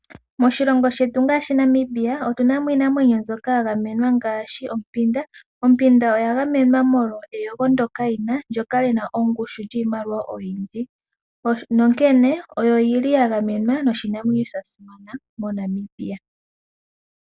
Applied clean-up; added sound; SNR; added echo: none; none; none; none.